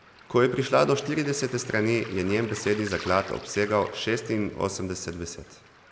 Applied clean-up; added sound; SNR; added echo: none; Waves, surf; 18 dB; none.